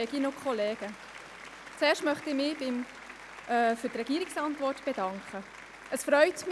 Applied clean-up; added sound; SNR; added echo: none; Applause; 16 dB; none.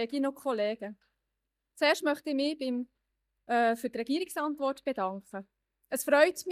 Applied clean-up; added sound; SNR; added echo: neural mask model DeepFilterNet 3.